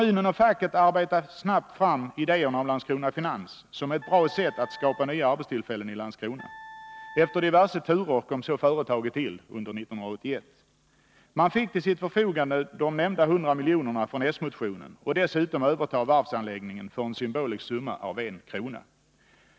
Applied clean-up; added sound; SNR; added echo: none; Wind instrument, woodwind instrument; 19 dB; none.